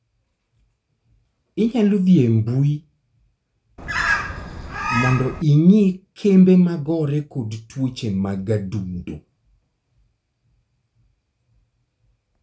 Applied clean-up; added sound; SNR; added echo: none; Bird; 3 dB; none.